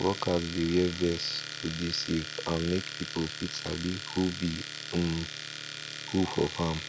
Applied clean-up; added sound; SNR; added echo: none; Domestic sounds, home sounds; 8 dB; none.